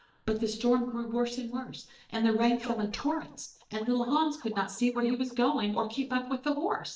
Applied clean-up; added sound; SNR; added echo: neural mask model DeepFilterNet 3.